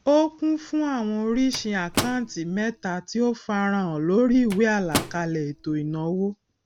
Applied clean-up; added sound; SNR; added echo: none; Microwave oven; 11 dB; none.